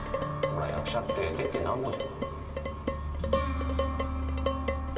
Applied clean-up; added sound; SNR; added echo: none; Dishes, pots, and pans; 3 dB; reverberation time 2.6 s.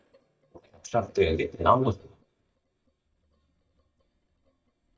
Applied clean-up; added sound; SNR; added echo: neural mask model DeepFilterNet 3.